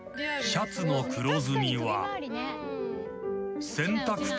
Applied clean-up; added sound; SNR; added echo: none; none; none; none.